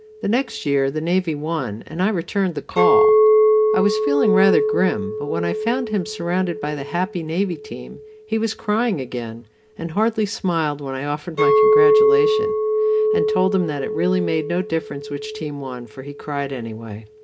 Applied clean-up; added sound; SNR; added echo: none; Chink, clink; -2 dB; reverberation time 0.3 s.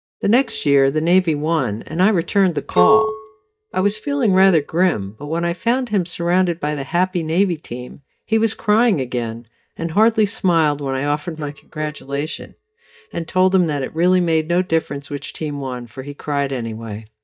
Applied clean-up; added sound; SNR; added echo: neural mask model DeepFilterNet 3.